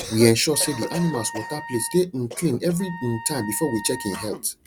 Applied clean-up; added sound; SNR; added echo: none; Cough + Wind instrument, woodwind instrument; 12 dB; none.